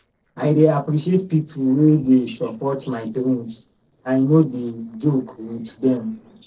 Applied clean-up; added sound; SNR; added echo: neural separator model SepFormer DNS4.